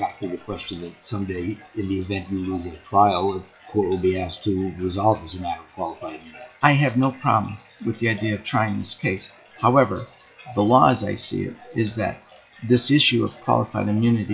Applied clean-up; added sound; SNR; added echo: classical method WPE with log-MMSE.